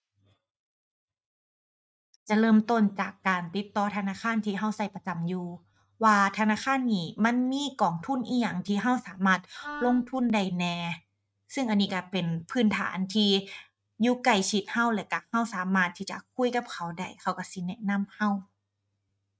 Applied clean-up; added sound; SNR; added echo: neural mask model RNNoise.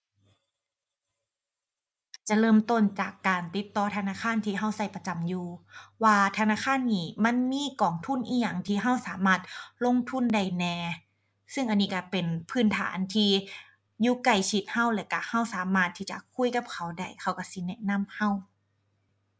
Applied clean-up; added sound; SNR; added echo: none; none; none; none.